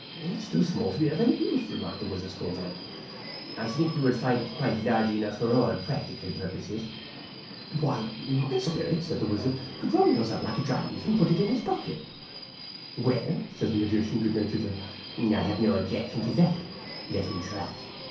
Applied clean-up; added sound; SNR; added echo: none; Subway, metro, underground; 13 dB; reverberation time 0.6 s.